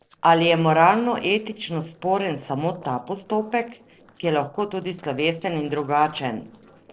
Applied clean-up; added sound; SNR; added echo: neural separator model SepFormer DNS4.